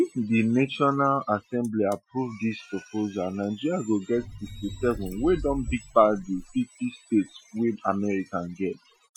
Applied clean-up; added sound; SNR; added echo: classical method Wiener filter.